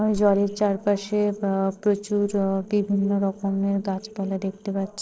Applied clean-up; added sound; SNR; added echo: neural separator model SepFormer DNS4.